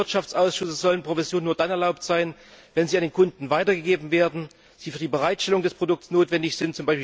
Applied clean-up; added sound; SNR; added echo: none; none; none; none.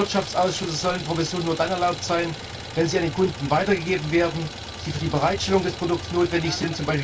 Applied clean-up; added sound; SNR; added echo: none; Idling; 11 dB; reverberation time 0.2 s.